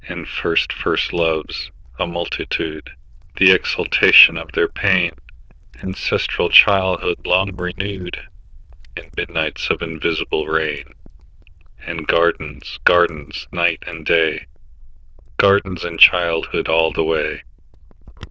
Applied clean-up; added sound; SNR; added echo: neural diffusion model UNIVERSE++.